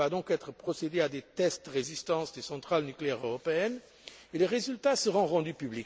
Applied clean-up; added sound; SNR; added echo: none; none; none; none.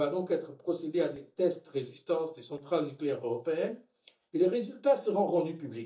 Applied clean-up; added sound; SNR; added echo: neural mask model DeepFilterNet 3.